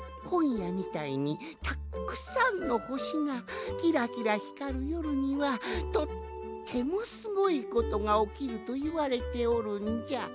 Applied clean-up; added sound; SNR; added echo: none; none; none; none.